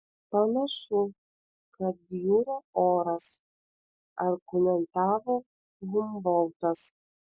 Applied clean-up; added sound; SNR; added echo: none; none; none; none.